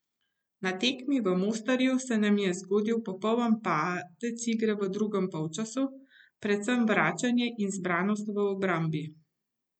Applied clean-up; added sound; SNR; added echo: none; none; none; none.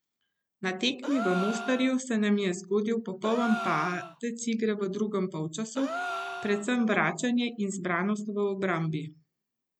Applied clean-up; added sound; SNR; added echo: none; Gasp; 10 dB; none.